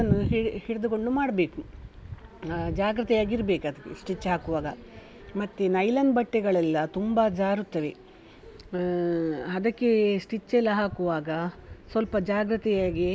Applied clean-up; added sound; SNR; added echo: none; none; none; none.